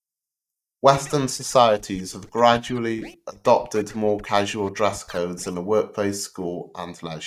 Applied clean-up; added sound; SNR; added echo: neural mask model DeepFilterNet 3.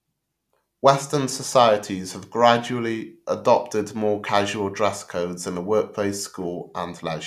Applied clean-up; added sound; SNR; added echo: none; none; none; none.